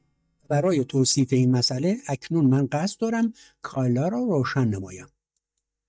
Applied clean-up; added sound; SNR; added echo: neural mask model DeepFilterNet 3.